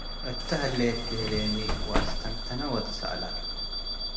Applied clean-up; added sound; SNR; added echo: none; Bus / Alarm; -2 dB; reverberation time 0.8 s.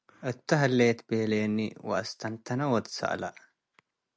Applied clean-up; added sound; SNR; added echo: none; none; none; none.